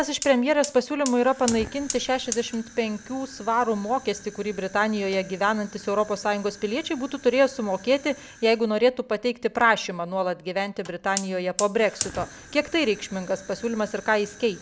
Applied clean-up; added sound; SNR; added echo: none; Fire; 15 dB; none.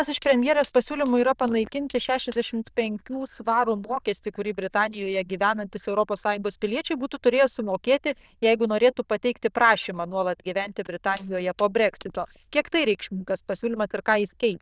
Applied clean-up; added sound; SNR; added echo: neural diffusion model UNIVERSE++.